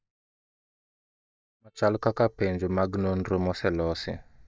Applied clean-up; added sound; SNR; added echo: neural mask model DeepFilterNet 3.